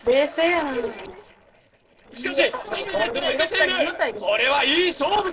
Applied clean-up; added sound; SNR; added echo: neural separator model SepFormer DNS4.